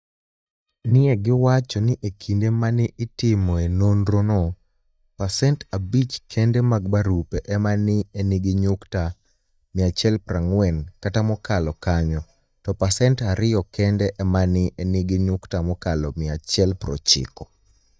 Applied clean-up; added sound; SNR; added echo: neural mask model DeepFilterNet 3.